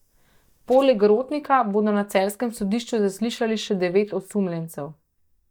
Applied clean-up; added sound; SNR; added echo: neural mask model DeepFilterNet 3.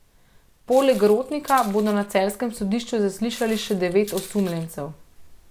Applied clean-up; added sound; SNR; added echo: none; Walk, footsteps; 18 dB; none.